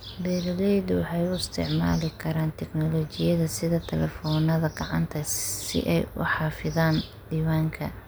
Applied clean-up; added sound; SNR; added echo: none; none; none; none.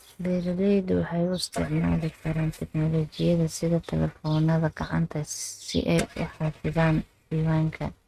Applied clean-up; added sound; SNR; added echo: neural mask model RNNoise.